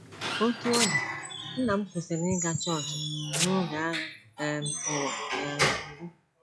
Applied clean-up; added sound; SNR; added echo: classical method log-MMSE.